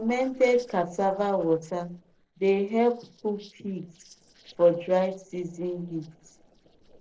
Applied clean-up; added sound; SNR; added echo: neural separator model SepFormer DNS4.